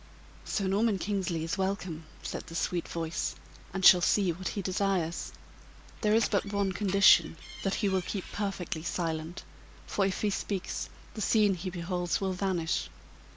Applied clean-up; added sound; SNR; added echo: none; Door; 14 dB; none.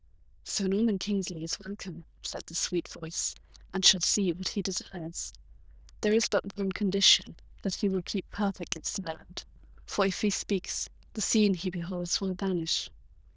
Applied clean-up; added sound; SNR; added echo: neural diffusion model UNIVERSE++.